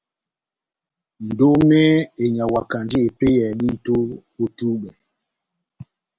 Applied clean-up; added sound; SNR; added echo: none; none; none; none.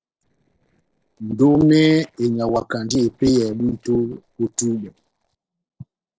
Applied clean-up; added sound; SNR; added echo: neural separator model SepFormer DNS4.